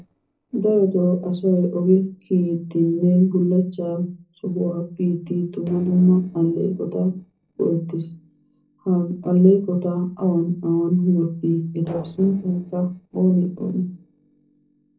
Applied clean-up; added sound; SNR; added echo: neural separator model SepFormer DNS4.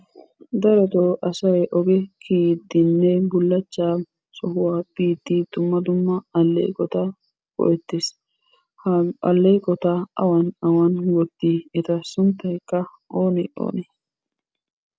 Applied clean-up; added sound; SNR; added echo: none; none; none; none.